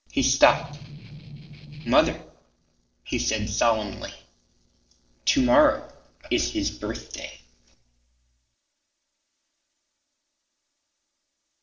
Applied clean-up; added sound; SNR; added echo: neural separator model SepFormer DNS4.